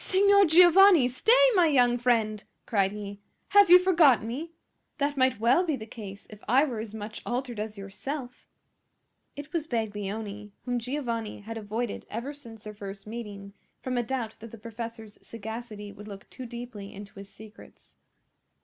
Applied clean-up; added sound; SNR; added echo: none; none; none; none.